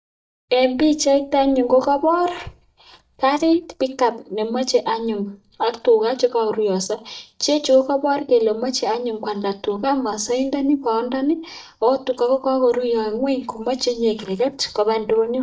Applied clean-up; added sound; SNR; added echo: neural mask model DeepFilterNet 3.